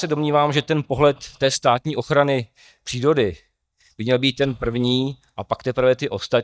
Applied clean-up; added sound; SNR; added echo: neural mask model DeepFilterNet 3.